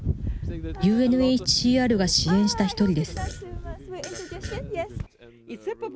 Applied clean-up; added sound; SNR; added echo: none; Fart; 19 dB; none.